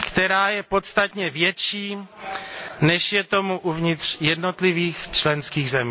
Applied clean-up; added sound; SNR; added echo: none; none; none; none.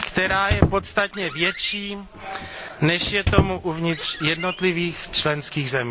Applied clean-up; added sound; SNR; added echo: none; Squeak; 3 dB; none.